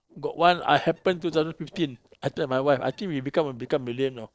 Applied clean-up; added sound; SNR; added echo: neural separator model SepFormer DNS4.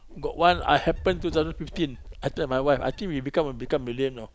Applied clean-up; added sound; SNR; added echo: none; Wind; 13 dB; none.